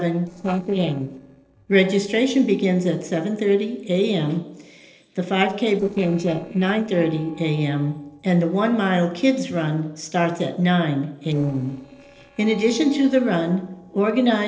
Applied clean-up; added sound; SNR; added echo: neural separator model SepFormer DNS4.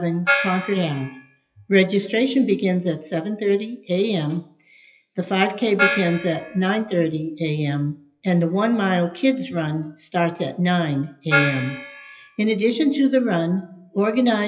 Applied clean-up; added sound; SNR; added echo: classical method WPE with log-MMSE.